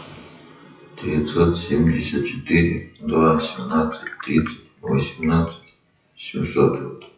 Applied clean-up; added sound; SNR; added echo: classical method WPE with log-MMSE.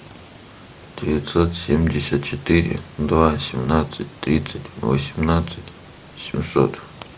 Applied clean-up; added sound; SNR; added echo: none; none; none; none.